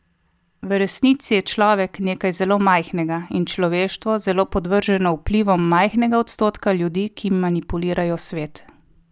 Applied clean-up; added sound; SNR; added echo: none; none; none; none.